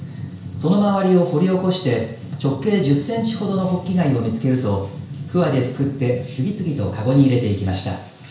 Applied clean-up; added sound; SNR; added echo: none; none; none; reverberation time 0.5 s.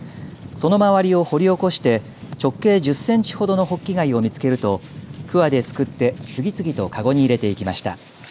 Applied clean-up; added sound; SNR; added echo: none; none; none; none.